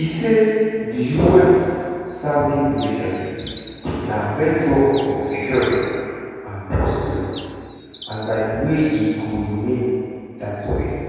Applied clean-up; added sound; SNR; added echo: none; Bird; 16 dB; reverberation time 2.2 s.